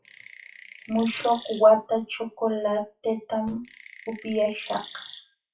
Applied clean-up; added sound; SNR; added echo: classical method WPE with log-MMSE.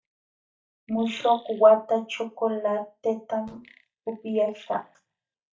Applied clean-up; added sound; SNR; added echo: neural mask model DeepFilterNet 3.